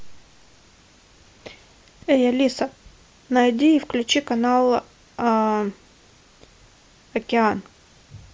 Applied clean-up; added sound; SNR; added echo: none; none; none; none.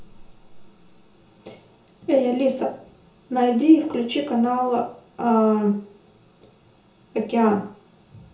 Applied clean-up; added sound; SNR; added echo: none; none; none; reverberation time 0.5 s.